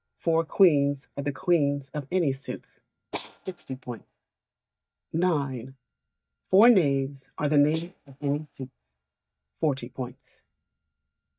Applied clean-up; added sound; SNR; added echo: neural mask model DeepFilterNet 3.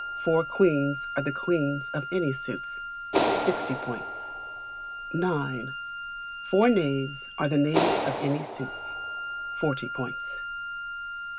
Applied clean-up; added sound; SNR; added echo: none; Wind instrument, woodwind instrument + Clapping; 3 dB; none.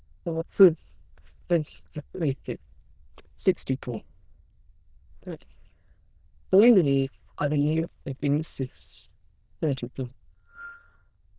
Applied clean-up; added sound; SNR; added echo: neural diffusion model UNIVERSE++.